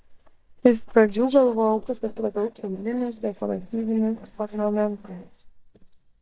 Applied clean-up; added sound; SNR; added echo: neural mask model DeepFilterNet 3.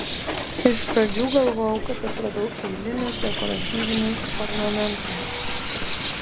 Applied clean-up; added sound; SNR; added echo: none; Hiss + Bird; 2 dB; none.